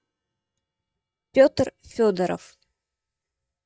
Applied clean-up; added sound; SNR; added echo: neural mask model DeepFilterNet 3.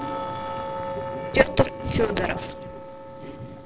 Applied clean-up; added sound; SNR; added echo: neural separator model SepFormer DNS4.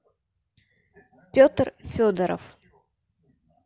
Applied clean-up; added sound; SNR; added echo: none; none; none; none.